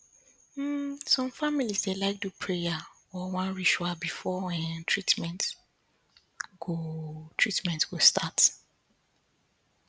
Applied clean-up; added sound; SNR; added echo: none; none; none; none.